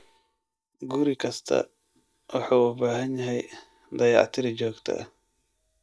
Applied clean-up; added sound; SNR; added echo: neural mask model DeepFilterNet 3.